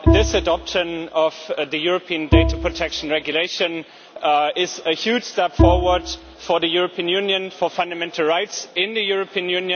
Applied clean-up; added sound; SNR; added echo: none; Bowed string instrument; 1 dB; none.